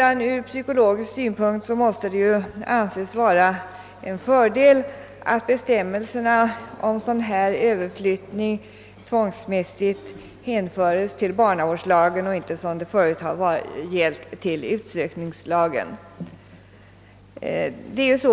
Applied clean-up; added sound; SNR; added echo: none; none; none; none.